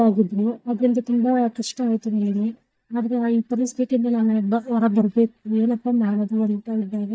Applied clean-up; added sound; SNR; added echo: neural mask model DeepFilterNet 3.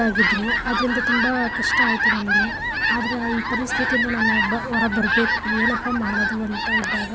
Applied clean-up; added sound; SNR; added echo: none; Fowl; -3 dB; none.